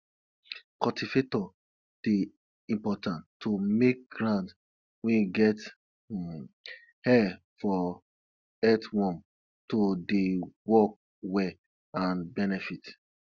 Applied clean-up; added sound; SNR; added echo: none; none; none; none.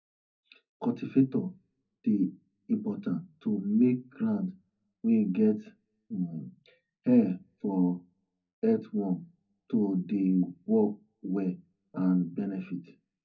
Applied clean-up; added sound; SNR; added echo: none; none; none; reverberation time 0.3 s.